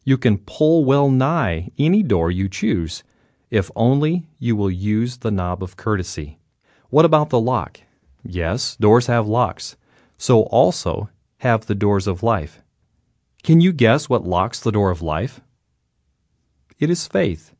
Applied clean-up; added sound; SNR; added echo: none; none; none; none.